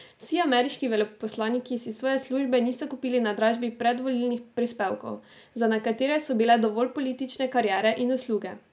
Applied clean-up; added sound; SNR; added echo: none; none; none; none.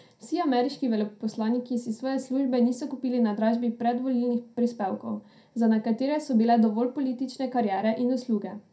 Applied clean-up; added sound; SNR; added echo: none; none; none; reverberation time 0.2 s.